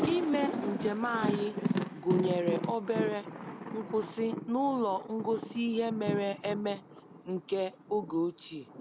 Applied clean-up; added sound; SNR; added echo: none; Thunder; 4 dB; none.